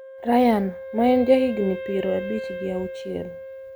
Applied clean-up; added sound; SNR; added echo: none; Wind instrument, woodwind instrument; 11 dB; none.